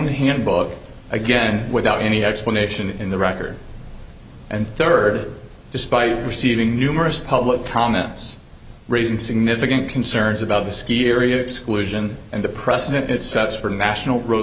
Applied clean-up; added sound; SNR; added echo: none; none; none; none.